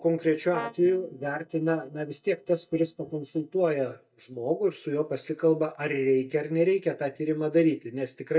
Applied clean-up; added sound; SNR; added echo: neural mask model DeepFilterNet 3.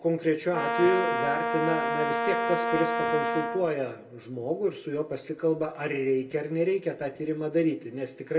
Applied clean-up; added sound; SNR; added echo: none; Brass instrument; 0 dB; reverberation time 0.2 s.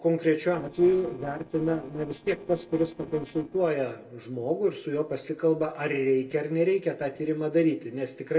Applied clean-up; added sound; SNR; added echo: neural separator model SepFormer DNS4.